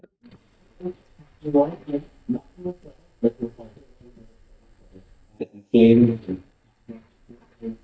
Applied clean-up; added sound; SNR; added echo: neural mask model DeepFilterNet 3.